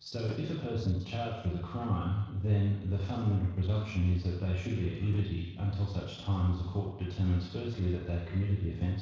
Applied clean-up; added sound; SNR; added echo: neural separator model SepFormer DNS4.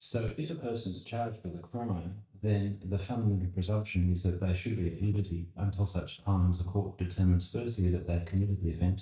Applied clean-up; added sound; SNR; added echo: neural mask model DeepFilterNet 3.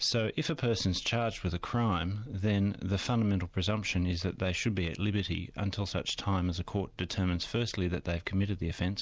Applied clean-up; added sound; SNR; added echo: none; none; none; none.